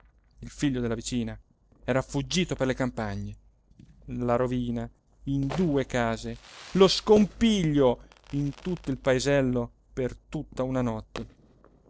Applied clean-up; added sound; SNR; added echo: neural separator model SepFormer DNS4.